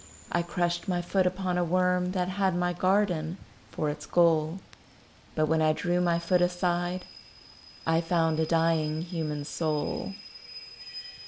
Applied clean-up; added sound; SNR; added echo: none; Rain / Train; 20 dB; none.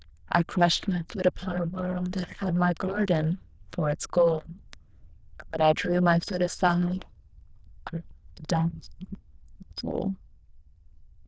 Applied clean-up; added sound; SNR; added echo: neural diffusion model UNIVERSE++.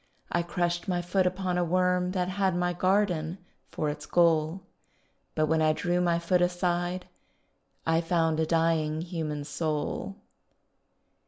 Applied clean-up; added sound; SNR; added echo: none; none; none; none.